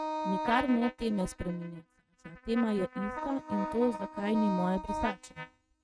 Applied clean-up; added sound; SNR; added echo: neural mask model RNNoise.